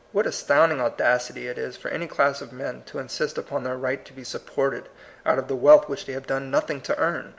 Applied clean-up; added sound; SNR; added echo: none; none; none; none.